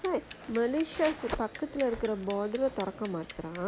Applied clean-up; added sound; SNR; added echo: none; Bicycle; -1 dB; none.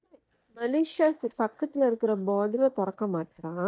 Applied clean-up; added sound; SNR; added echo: neural mask model DeepFilterNet 3.